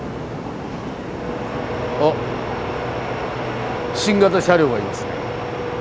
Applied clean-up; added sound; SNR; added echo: none; none; none; none.